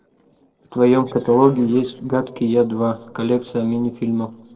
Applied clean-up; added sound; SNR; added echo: neural separator model SepFormer DNS4.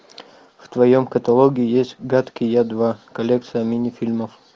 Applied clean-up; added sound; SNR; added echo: none; none; none; none.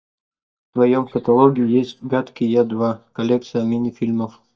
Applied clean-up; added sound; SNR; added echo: neural mask model DeepFilterNet 3.